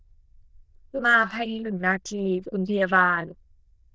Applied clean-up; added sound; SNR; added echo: neural diffusion model UNIVERSE++.